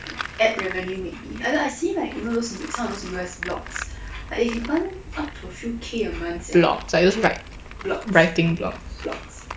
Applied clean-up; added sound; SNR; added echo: none; Tools; 15 dB; none.